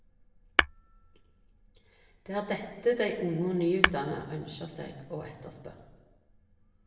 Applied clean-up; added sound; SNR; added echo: none; Tap / Hammer; -3 dB; reverberation time 1.0 s.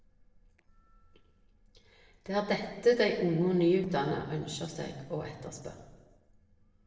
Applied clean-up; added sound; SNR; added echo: neural separator model SepFormer DNS4.